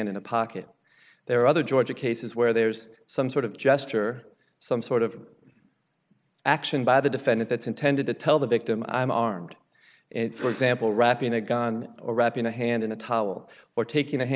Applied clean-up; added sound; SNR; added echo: none; none; none; none.